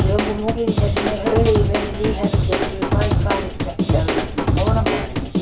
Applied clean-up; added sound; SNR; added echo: none; Drum / Drum kit; -5 dB; reverberation time 0.2 s.